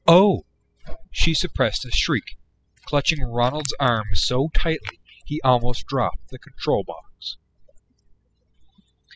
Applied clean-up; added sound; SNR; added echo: classical method spectral subtraction.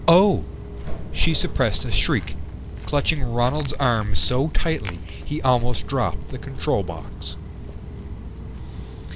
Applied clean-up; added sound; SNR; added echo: none; Walk, footsteps; 13 dB; none.